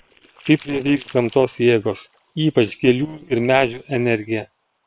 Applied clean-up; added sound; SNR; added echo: neural separator model SepFormer WHAM!.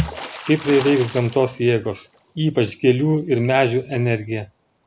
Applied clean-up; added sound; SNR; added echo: none; Water / Splash, splatter; 15 dB; none.